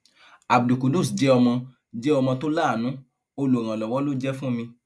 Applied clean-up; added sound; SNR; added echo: none; none; none; none.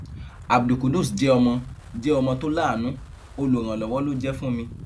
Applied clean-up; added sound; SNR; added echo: none; Wind; 15 dB; none.